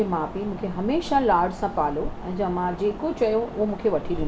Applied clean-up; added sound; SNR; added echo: none; none; none; none.